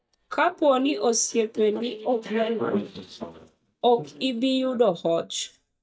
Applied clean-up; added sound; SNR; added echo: neural mask model DeepFilterNet 3.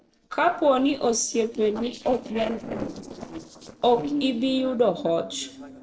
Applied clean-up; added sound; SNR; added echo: neural separator model SepFormer DNS4.